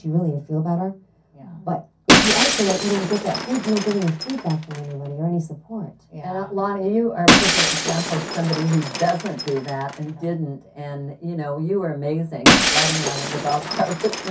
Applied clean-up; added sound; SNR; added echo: none; Shatter; -1 dB; reverberation time 0.3 s.